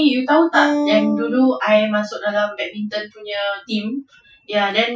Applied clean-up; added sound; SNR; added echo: classical method Wiener filter.